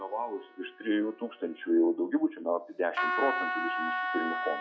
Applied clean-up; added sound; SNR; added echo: classical method log-MMSE.